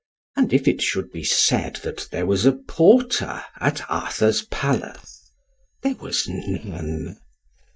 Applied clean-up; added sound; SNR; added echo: neural mask model DeepFilterNet 3.